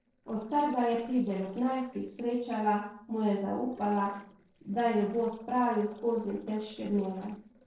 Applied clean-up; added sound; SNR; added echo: neural separator model SepFormer DNS4.